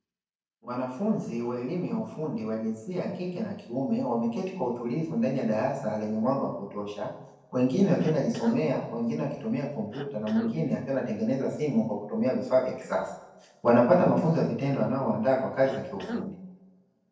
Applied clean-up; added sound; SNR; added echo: neural separator model SepFormer DNS4.